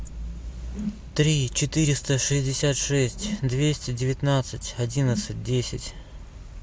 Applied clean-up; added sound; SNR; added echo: none; Whoosh, swoosh, swish; 14 dB; none.